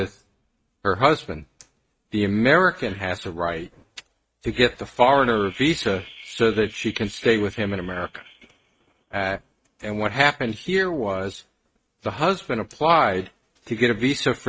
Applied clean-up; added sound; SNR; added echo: neural mask model RNNoise.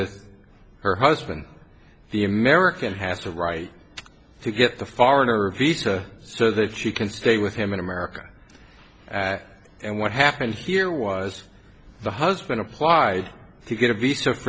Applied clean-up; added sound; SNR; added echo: none; none; none; none.